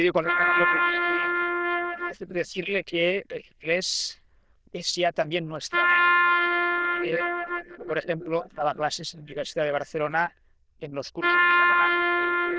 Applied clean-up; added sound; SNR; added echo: neural diffusion model UNIVERSE++.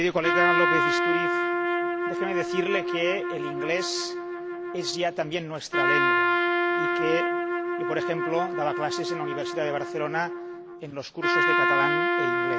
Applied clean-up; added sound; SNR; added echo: none; Trumpet; -4 dB; none.